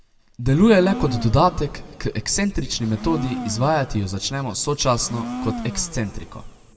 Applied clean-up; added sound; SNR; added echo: none; Domestic sounds, home sounds; 12 dB; reverberation time 1.7 s.